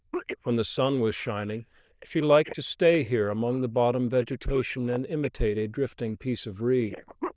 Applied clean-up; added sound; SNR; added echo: neural diffusion model UNIVERSE++.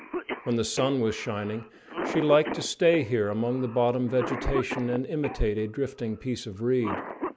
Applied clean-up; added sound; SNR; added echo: none; Cough; 10 dB; none.